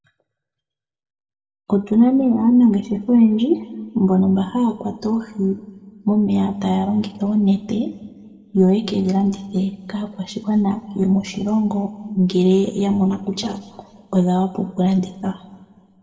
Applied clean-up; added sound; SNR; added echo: none; none; none; reverberation time 1.1 s.